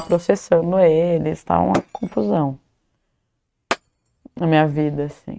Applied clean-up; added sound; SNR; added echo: neural mask model RNNoise.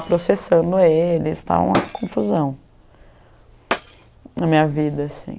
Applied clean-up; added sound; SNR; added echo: none; Shatter; 12 dB; none.